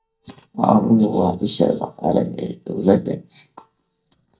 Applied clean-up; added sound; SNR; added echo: neural mask model DeepFilterNet 3.